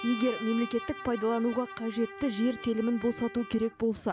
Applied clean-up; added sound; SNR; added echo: none; Trumpet; 13 dB; none.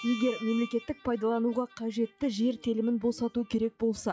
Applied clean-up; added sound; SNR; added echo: classical method log-MMSE.